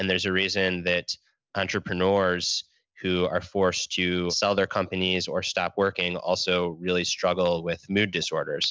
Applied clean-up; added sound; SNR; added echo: none; none; none; none.